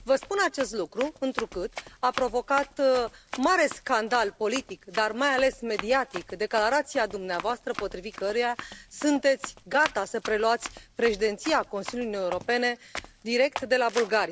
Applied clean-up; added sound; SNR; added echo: none; Run; 15 dB; none.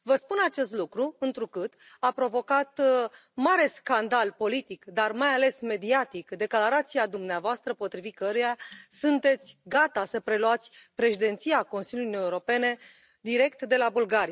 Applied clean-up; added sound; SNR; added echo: none; none; none; none.